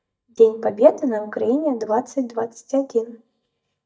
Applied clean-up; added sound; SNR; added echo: neural mask model DeepFilterNet 3.